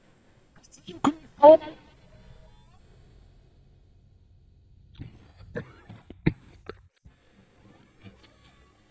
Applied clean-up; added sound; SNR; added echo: neural mask model DeepFilterNet 3.